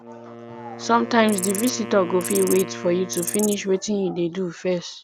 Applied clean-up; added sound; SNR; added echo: none; Insect + Wind instrument, woodwind instrument; 10 dB; none.